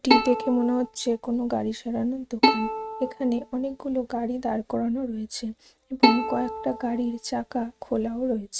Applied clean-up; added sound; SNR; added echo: neural mask model RNNoise.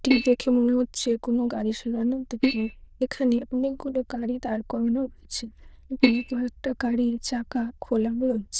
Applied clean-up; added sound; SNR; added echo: neural diffusion model UNIVERSE++.